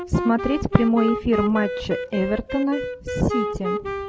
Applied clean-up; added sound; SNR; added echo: none; Wind instrument, woodwind instrument; 6 dB; none.